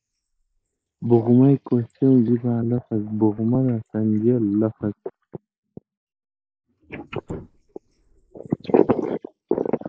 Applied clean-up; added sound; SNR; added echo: neural mask model Resemble Enhance denoiser.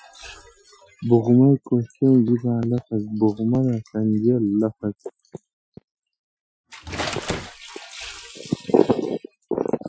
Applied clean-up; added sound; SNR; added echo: classical method Wiener filter.